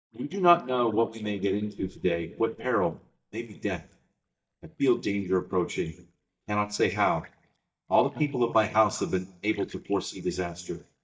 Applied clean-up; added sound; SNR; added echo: neural mask model DeepFilterNet 3.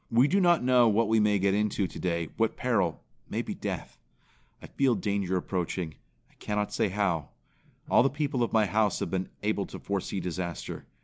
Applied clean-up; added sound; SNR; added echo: none; none; none; none.